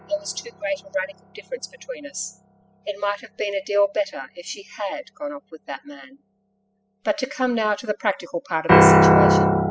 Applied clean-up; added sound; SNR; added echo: classical method spectral subtraction.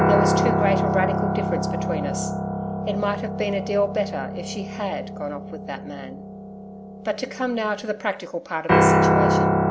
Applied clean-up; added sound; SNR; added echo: none; Piano; -4 dB; none.